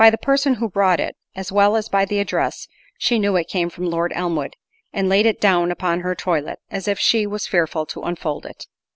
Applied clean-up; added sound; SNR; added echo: none; none; none; none.